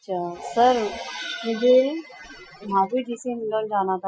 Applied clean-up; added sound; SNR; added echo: classical method Wiener filter.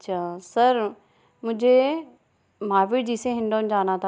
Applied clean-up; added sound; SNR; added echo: none; none; none; none.